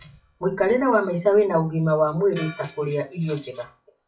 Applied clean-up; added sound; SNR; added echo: classical method WPE with log-MMSE.